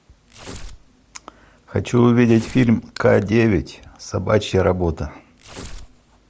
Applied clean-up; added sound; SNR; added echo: none; Tearing; 18 dB; none.